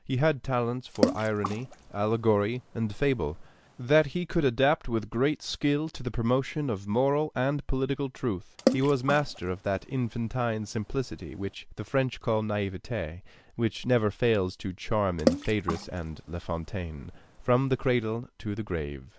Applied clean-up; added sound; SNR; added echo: none; Water / Splash, splatter; 6 dB; none.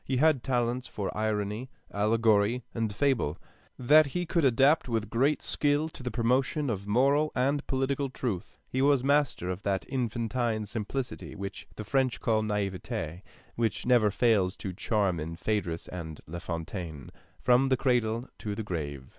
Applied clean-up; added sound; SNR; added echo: none; none; none; none.